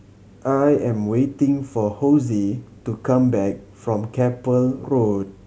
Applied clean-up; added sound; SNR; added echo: none; none; none; none.